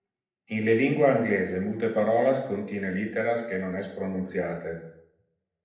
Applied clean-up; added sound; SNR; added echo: neural separator model SepFormer DNS4.